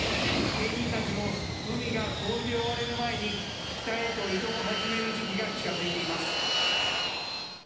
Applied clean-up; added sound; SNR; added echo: none; Fixed-wing aircraft, airplane; -3 dB; reverberation time 0.9 s.